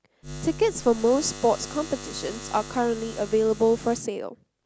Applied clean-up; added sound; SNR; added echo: none; Buzz; 13 dB; none.